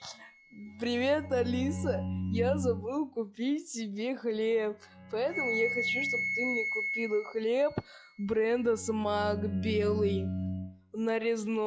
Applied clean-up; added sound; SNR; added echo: classical method log-MMSE.